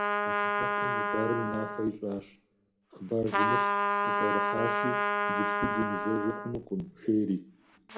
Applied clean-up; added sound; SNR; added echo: none; Trumpet; -3 dB; reverberation time 0.5 s.